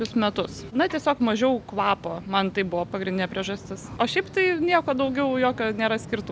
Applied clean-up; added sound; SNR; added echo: none; none; none; none.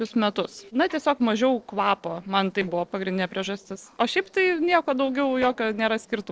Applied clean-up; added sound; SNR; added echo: neural separator model SepFormer DNS4.